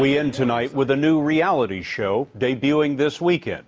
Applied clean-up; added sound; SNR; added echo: none; none; none; none.